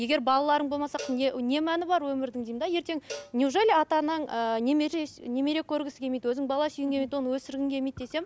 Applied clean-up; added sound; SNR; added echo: none; Cowbell; 20 dB; none.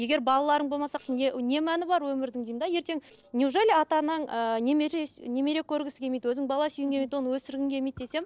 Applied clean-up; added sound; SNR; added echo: neural separator model SepFormer DNS4.